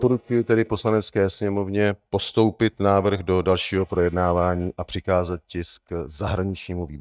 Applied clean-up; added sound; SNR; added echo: neural mask model DeepFilterNet 3.